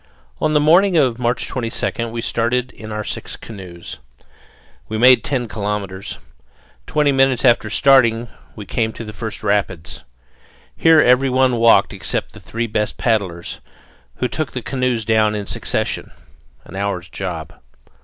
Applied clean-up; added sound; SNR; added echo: none; none; none; none.